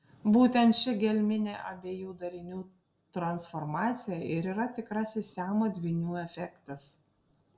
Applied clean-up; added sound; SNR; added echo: none; none; none; reverberation time 0.2 s.